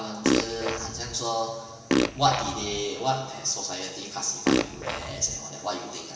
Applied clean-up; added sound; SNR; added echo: none; Fart; -3 dB; reverberation time 2.4 s.